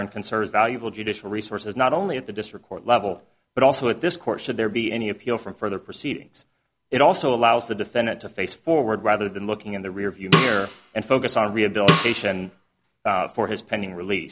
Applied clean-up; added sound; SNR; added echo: none; Snare drum; 1 dB; none.